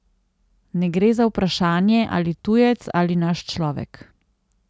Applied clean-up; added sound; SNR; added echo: none; none; none; none.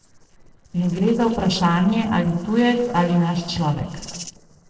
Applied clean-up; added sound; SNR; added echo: neural separator model SepFormer DNS4.